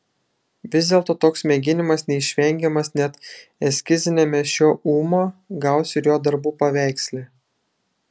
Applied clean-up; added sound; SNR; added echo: none; none; none; none.